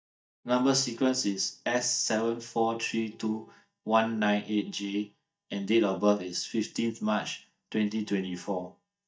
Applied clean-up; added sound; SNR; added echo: neural mask model DeepFilterNet 3.